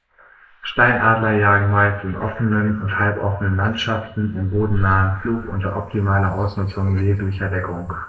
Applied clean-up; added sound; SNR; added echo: neural mask model Resemble Enhance denoiser.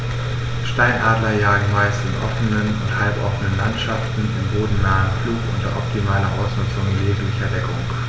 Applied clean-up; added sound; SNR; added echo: none; none; none; none.